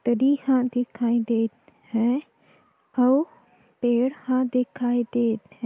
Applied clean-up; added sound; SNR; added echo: none; none; none; none.